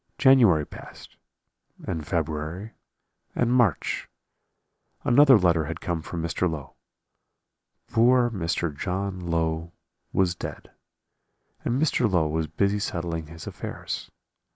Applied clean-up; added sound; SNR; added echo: none; none; none; none.